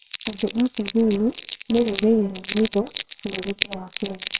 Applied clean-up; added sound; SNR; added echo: neural separator model SepFormer WHAMR!.